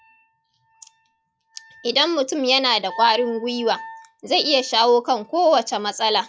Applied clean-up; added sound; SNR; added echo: classical method log-MMSE.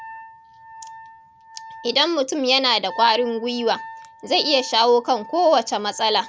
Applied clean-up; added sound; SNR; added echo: none; Wind instrument, woodwind instrument; 19 dB; none.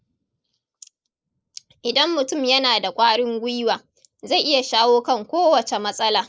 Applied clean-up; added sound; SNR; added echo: neural mask model Resemble Enhance denoiser.